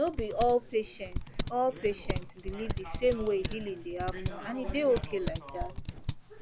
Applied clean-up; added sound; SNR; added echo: none; Typing; 3 dB; none.